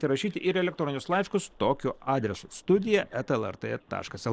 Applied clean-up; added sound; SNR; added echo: neural separator model SepFormer DNS4.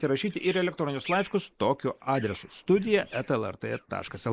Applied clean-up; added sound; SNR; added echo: neural mask model Resemble Enhance denoiser.